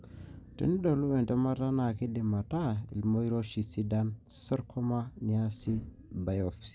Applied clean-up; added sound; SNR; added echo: none; none; none; none.